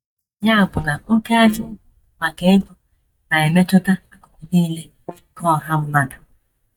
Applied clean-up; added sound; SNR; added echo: neural mask model DeepFilterNet 3.